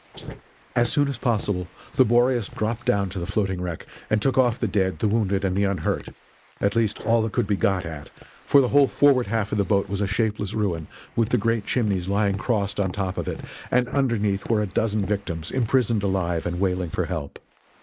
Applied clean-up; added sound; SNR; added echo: neural mask model Resemble Enhance denoiser.